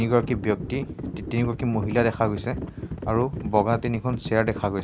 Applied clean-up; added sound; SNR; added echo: none; Livestock, farm animals, working animals; 9 dB; none.